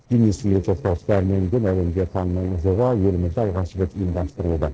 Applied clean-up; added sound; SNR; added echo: neural separator model SepFormer DNS4.